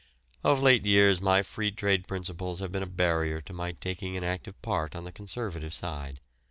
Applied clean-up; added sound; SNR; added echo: none; none; none; none.